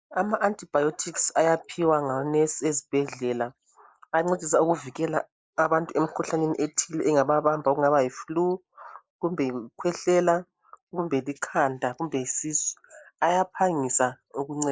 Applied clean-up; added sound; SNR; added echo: neural mask model Resemble Enhance denoiser.